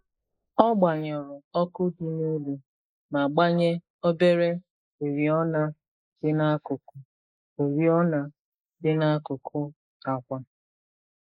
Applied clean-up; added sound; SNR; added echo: neural mask model Resemble Enhance denoiser.